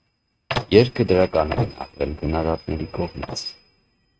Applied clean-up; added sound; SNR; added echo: neural mask model RNNoise.